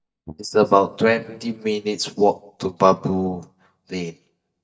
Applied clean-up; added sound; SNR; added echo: neural mask model DeepFilterNet 3.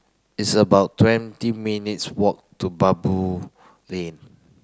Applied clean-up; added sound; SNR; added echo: none; none; none; none.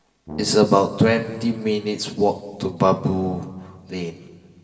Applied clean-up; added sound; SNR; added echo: none; Brass instrument; 17 dB; reverberation time 2.1 s.